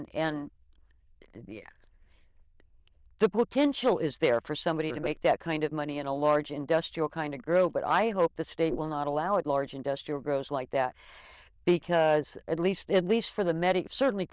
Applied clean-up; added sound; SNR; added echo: neural diffusion model UNIVERSE++.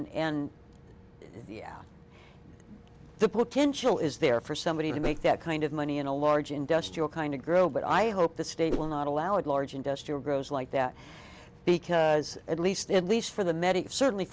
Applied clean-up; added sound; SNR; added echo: none; Whoosh, swoosh, swish; 5 dB; none.